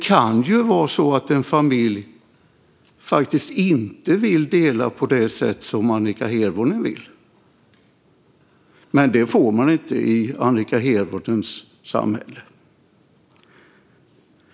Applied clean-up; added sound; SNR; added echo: none; none; none; none.